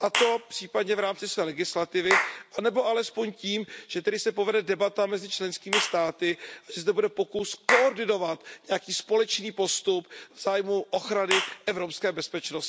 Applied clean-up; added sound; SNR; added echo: none; Clapping / Chirp, tweet; 7 dB; none.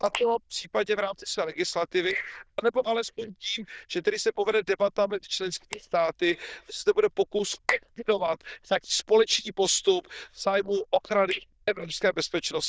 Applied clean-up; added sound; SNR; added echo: neural diffusion model UNIVERSE++.